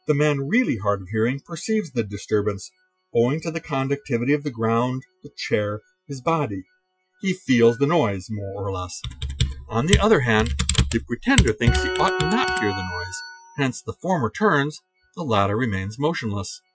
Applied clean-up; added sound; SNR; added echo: classical method Wiener filter.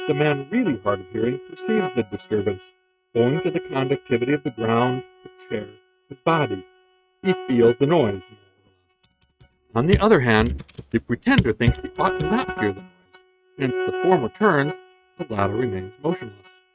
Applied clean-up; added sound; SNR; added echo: neural mask model RNNoise.